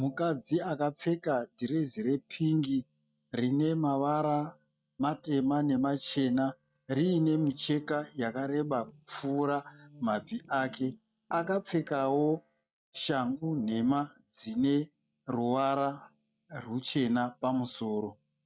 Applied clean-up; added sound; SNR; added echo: neural mask model RNNoise.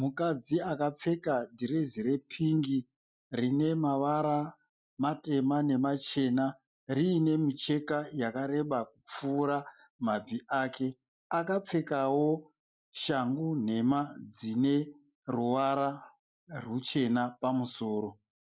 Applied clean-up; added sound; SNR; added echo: none; none; none; none.